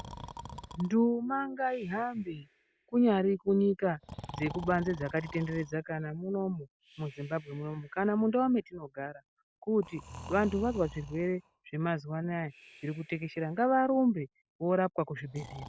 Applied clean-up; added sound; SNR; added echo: none; Breathing; 18 dB; none.